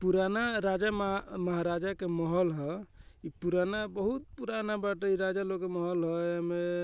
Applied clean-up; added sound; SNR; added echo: none; none; none; none.